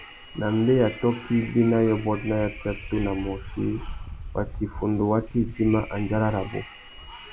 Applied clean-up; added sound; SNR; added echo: none; Wind; 12 dB; none.